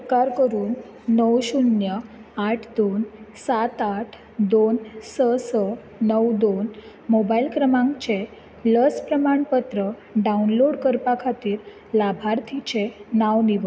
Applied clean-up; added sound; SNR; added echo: none; none; none; none.